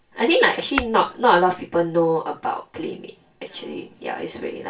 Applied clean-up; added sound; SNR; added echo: none; Tap / Glass; 11 dB; reverberation time 0.2 s.